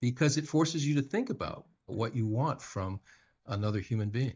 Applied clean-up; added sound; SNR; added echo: neural mask model DeepFilterNet 3.